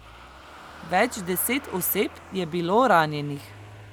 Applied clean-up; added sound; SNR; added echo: none; Engine starting / Motor vehicle (road); 18 dB; none.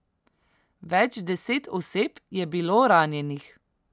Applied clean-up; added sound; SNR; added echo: none; none; none; none.